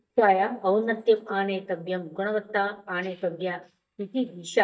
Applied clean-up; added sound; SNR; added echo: neural mask model DeepFilterNet 3.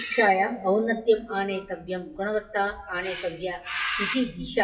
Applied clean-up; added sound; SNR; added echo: classical method WPE with log-MMSE.